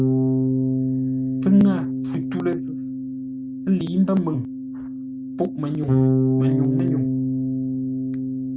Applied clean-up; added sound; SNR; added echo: none; Bass guitar; -3 dB; none.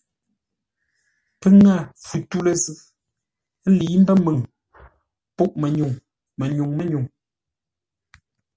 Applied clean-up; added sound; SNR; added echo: none; none; none; none.